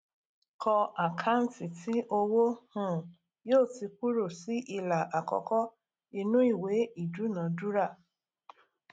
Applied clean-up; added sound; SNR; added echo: none; none; none; none.